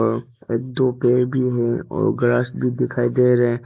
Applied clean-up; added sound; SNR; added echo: neural mask model Resemble Enhance denoiser.